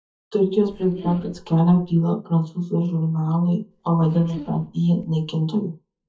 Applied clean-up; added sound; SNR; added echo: neural mask model DeepFilterNet 3.